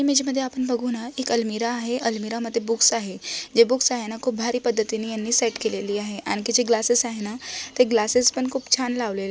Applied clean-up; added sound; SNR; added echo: none; none; none; none.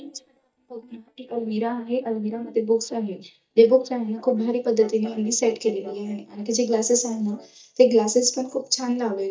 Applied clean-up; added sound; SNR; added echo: neural mask model DeepFilterNet 3.